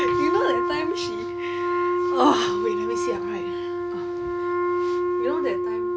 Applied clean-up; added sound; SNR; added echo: none; Wind instrument, woodwind instrument; -5 dB; none.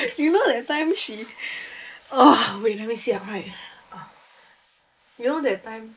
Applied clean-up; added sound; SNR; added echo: neural mask model Resemble Enhance denoiser.